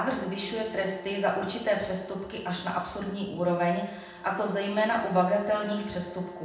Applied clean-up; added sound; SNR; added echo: none; Bowed string instrument; 18 dB; reverberation time 0.8 s.